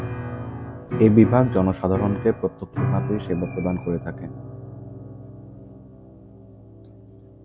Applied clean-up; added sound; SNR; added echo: none; Piano; 7 dB; none.